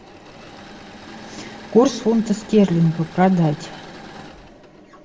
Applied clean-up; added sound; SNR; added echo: none; Engine / Mechanisms; 19 dB; reverberation time 1.8 s.